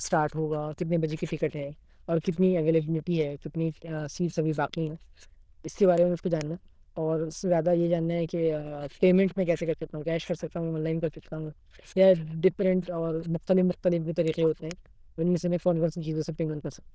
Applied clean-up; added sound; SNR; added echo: neural diffusion model UNIVERSE++.